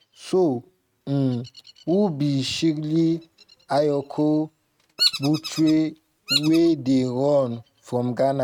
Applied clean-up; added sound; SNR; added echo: neural mask model RNNoise.